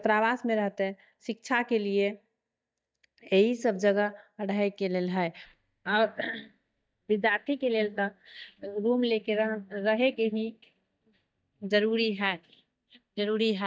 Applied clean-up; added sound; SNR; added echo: neural mask model DeepFilterNet 3.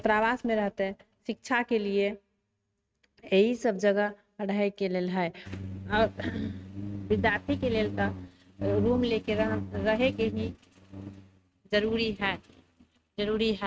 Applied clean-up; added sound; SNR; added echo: neural mask model RNNoise.